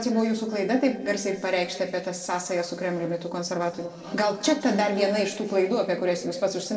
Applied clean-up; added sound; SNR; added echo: neural separator model SepFormer DNS4.